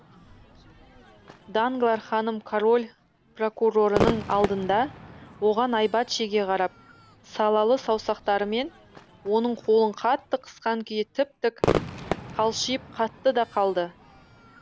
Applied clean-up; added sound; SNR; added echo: none; Crowd / Fireworks; 9 dB; none.